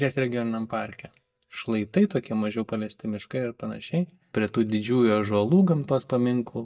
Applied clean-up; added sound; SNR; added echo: neural mask model DeepFilterNet 3.